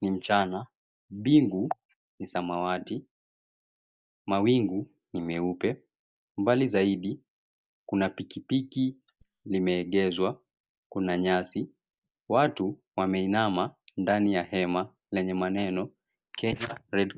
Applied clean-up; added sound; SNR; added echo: neural mask model DeepFilterNet 3.